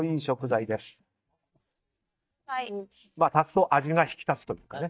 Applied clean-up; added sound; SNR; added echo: neural mask model DeepFilterNet 3.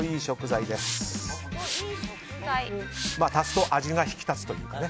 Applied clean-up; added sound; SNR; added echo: none; Hiss; 11 dB; none.